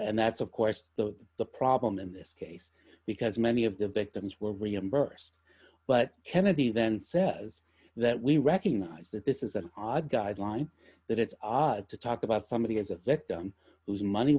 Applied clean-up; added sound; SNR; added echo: none; none; none; none.